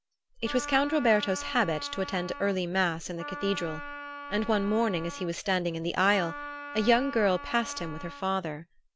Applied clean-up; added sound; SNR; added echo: none; Wind instrument, woodwind instrument; 12 dB; none.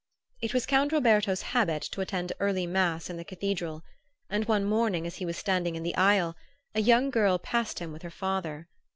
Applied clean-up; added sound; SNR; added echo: none; none; none; none.